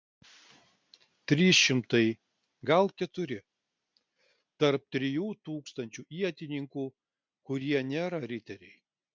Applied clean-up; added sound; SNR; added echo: none; none; none; none.